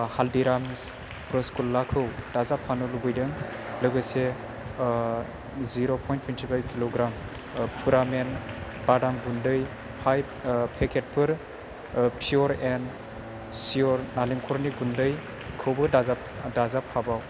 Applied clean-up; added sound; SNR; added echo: none; Bowed string instrument + Applause / Crowd; 17 dB; none.